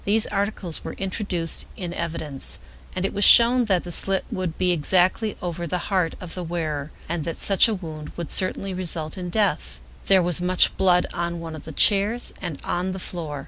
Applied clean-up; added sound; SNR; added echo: none; none; none; none.